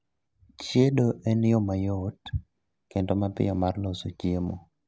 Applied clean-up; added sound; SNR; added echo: none; none; none; none.